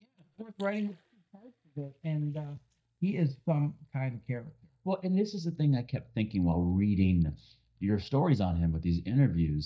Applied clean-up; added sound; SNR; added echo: neural mask model DeepFilterNet 3.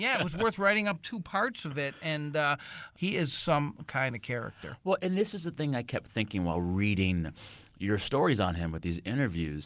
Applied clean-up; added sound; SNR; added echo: none; none; none; none.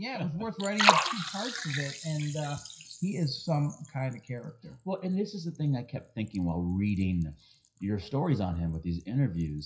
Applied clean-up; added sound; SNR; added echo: classical method WPE with log-MMSE.